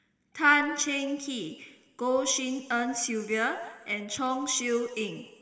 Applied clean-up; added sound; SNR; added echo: none; none; none; reverberation time 1.4 s.